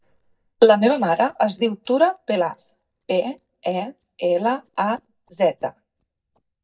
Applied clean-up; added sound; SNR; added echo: neural mask model DeepFilterNet 3.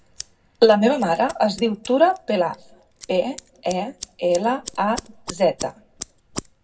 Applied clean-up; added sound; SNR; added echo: none; Scissors; 18 dB; reverberation time 0.3 s.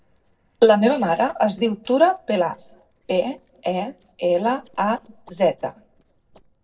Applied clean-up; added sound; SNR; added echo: neural separator model SepFormer DNS4.